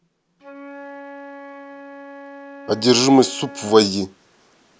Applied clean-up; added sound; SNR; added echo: none; Wind instrument, woodwind instrument; 17 dB; none.